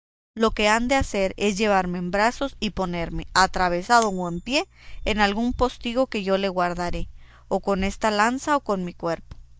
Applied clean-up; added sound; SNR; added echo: neural mask model DeepFilterNet 3.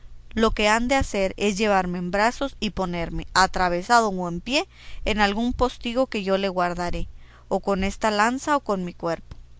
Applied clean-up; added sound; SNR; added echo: none; none; none; none.